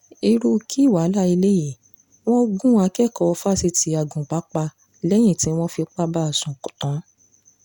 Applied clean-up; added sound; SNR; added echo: none; none; none; none.